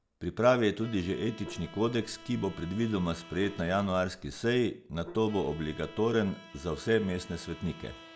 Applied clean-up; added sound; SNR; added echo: none; Gong + Bowed string instrument; 19 dB; none.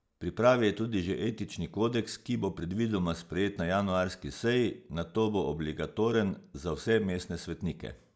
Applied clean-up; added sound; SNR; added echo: none; none; none; none.